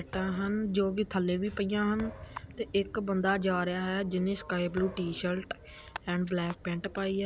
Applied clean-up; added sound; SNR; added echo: none; Fire + Thump, thud; 18 dB; none.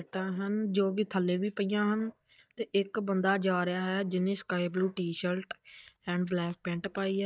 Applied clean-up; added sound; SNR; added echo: neural mask model DeepFilterNet 3.